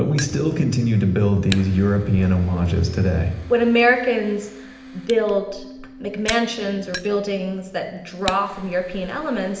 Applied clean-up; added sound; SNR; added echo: none; Fire; 17 dB; reverberation time 0.8 s.